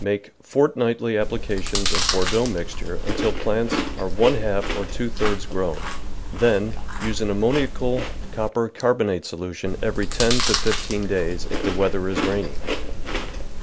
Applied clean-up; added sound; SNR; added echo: none; Chewing, mastication; 0 dB; none.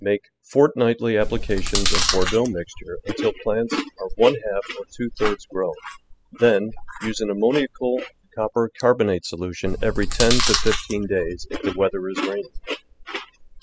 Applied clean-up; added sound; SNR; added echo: classical method spectral subtraction.